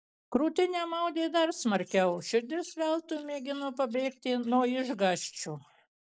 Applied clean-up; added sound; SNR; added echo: neural separator model SepFormer DNS4.